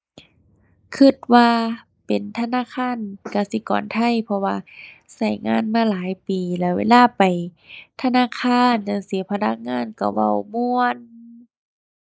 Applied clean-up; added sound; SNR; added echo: neural mask model Resemble Enhance denoiser.